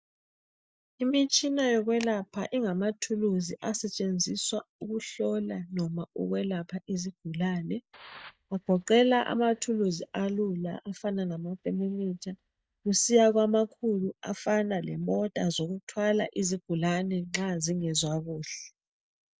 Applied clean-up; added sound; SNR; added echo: neural mask model DeepFilterNet 3.